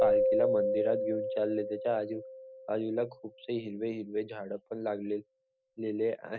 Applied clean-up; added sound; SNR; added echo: none; Keyboard (musical); 0 dB; none.